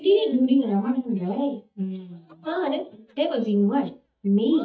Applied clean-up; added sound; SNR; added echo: neural mask model DeepFilterNet 3.